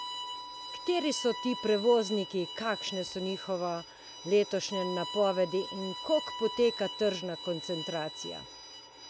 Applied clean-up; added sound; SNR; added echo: none; Bowed string instrument; 10 dB; none.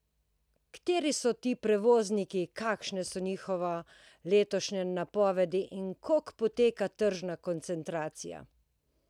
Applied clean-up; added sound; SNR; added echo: none; none; none; none.